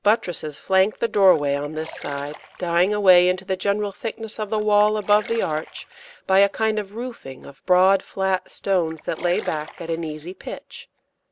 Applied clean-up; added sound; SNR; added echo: none; Splash, splatter; 19 dB; none.